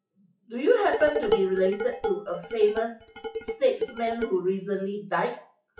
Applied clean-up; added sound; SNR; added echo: classical method WPE with log-MMSE.